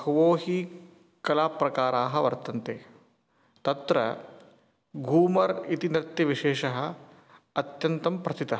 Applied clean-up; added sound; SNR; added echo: none; none; none; none.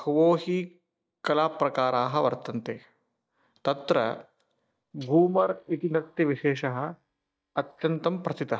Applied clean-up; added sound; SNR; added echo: neural mask model DeepFilterNet 3.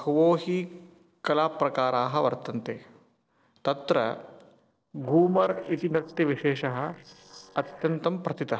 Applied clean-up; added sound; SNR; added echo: neural separator model SepFormer DNS4.